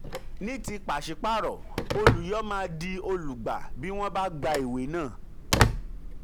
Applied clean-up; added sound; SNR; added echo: none; Telephone; -2 dB; none.